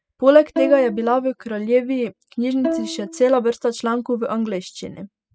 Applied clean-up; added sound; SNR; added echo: classical method spectral subtraction.